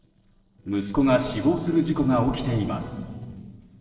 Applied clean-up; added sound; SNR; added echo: neural separator model SepFormer DNS4.